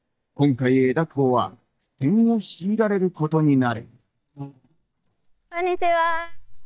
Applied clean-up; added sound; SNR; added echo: neural mask model DeepFilterNet 3.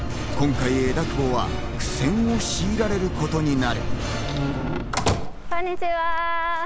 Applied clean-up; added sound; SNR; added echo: none; Chirp, tweet + Squeak / Slam / Wood; 4 dB; none.